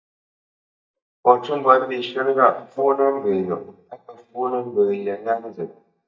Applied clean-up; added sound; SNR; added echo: neural mask model DeepFilterNet 3.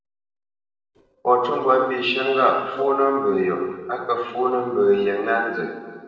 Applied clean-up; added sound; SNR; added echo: neural separator model SepFormer DNS4.